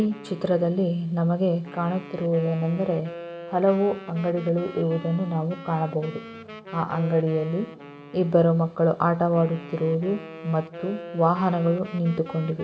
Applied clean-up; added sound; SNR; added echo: none; Wind instrument, woodwind instrument; 16 dB; reverberation time 0.9 s.